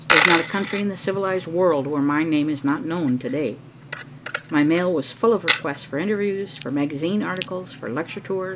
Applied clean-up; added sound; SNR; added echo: none; Coin (dropping); 6 dB; none.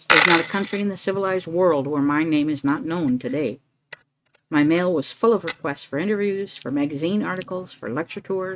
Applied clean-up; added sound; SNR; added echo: neural mask model RNNoise.